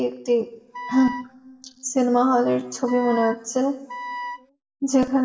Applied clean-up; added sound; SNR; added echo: none; Wind instrument, woodwind instrument; 11 dB; reverberation time 1.6 s.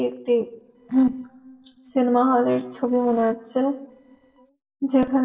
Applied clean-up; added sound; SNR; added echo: neural separator model SepFormer DNS4.